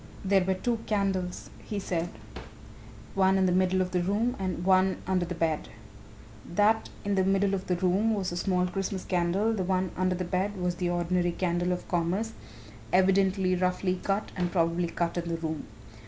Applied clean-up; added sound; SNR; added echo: none; Drawer open or close; 20 dB; none.